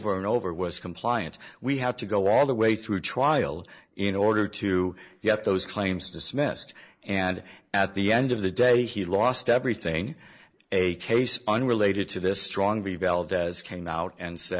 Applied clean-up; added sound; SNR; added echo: neural mask model Resemble Enhance denoiser.